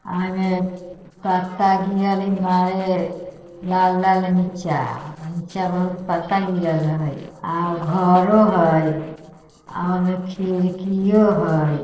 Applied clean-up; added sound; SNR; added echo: neural separator model SepFormer DNS4.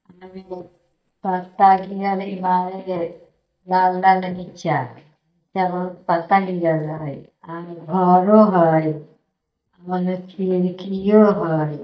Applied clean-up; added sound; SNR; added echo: neural mask model DeepFilterNet 3.